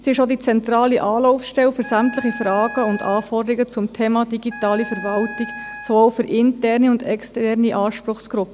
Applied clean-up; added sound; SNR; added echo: none; Wind instrument, woodwind instrument; 15 dB; none.